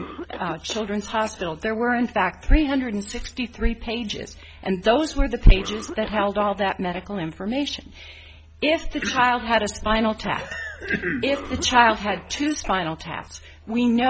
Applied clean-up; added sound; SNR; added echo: none; Cough; 20 dB; none.